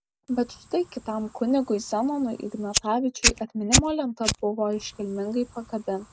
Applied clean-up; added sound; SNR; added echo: none; Fire; 3 dB; none.